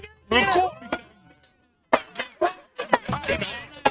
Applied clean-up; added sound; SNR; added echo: neural mask model RNNoise.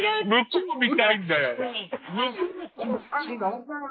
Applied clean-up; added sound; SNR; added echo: neural mask model Resemble Enhance denoiser.